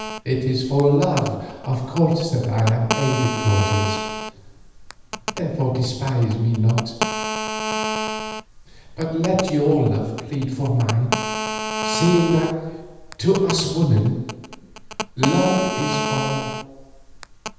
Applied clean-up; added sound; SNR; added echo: none; Telephone; 7 dB; reverberation time 1.1 s.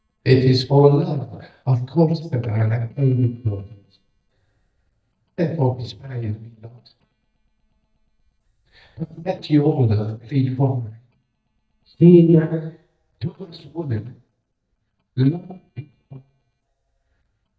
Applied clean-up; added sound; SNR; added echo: neural mask model DeepFilterNet 3.